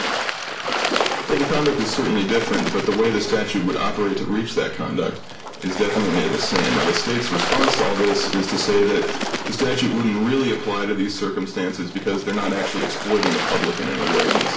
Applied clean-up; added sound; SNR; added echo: none; Water / Bird; 5 dB; reverberation time 0.4 s.